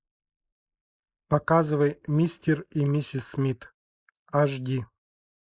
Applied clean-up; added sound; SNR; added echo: neural mask model Resemble Enhance denoiser.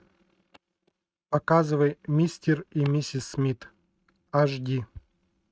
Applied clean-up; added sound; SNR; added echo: neural mask model RNNoise.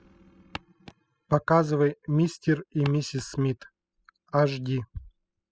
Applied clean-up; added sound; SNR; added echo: classical method spectral subtraction.